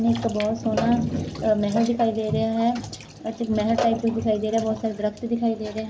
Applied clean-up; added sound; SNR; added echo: none; none; none; none.